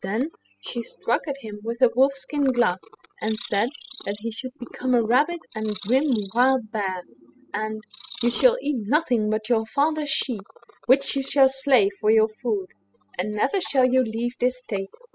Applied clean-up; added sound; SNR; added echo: classical method spectral subtraction.